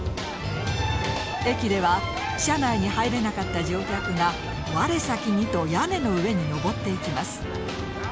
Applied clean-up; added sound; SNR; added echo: none; none; none; none.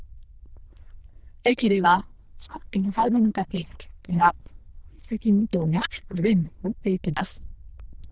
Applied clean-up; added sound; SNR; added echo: neural diffusion model UNIVERSE++.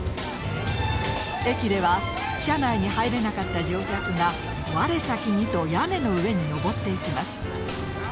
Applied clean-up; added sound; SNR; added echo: none; Aircraft; 16 dB; none.